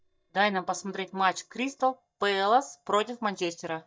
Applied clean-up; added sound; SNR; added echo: neural mask model DeepFilterNet 3.